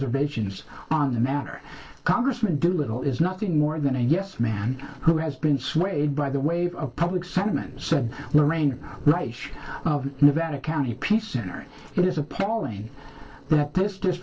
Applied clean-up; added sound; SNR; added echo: neural separator model SepFormer DNS4.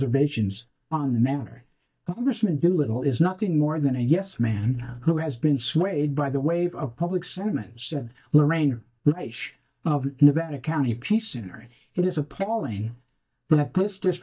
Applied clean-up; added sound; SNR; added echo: neural mask model DeepFilterNet 3.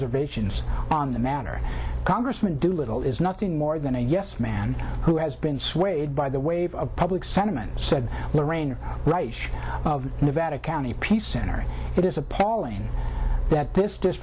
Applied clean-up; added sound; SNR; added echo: none; none; none; none.